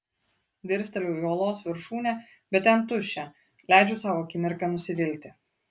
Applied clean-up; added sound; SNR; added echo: none; none; none; none.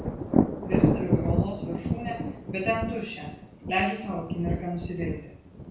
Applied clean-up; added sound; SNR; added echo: none; Thunder; -4 dB; reverberation time 0.5 s.